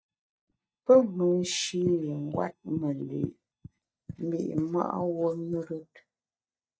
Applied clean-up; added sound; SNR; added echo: neural mask model DeepFilterNet 3.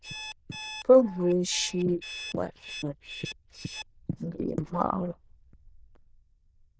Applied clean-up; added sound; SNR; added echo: neural diffusion model UNIVERSE++.